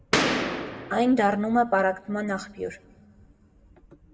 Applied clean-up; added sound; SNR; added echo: none; Boom; -1 dB; reverberation time 1.2 s.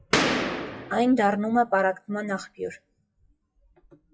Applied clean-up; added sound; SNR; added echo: classical method WPE with log-MMSE.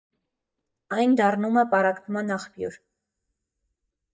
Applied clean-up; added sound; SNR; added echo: neural mask model DeepFilterNet 3.